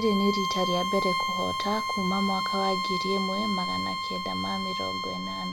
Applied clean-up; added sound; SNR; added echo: none; Bowed string instrument; 0 dB; none.